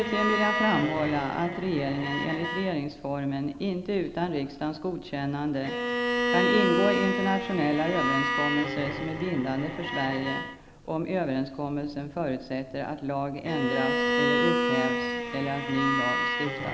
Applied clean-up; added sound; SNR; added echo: none; Bowed string instrument; 1 dB; none.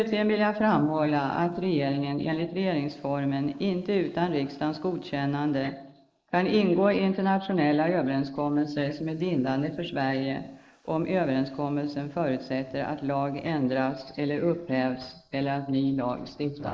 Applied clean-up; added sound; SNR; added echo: neural mask model Resemble Enhance denoiser.